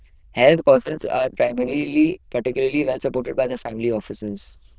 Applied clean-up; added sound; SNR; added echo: neural diffusion model UNIVERSE++.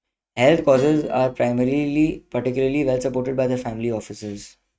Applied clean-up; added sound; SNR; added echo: neural mask model RNNoise.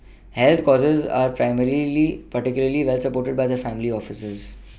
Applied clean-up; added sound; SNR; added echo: none; none; none; none.